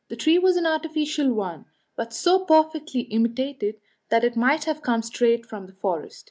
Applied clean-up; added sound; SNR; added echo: none; none; none; none.